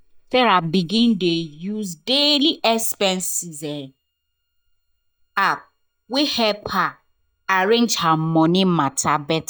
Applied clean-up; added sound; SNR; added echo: neural mask model DeepFilterNet 3.